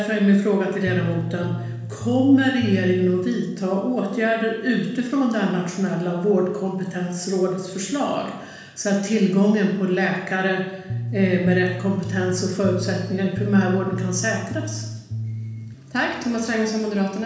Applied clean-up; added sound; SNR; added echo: none; Bass guitar; 7 dB; reverberation time 1.1 s.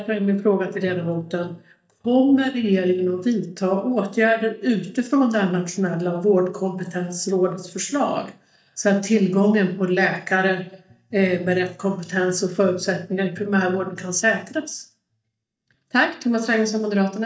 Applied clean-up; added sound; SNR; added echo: neural mask model DeepFilterNet 3.